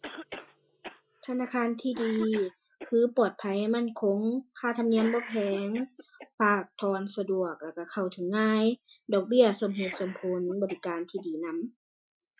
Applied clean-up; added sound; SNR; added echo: classical method Wiener filter.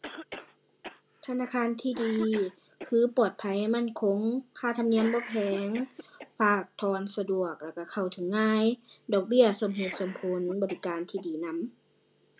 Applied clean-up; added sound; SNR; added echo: none; Cough; 18 dB; none.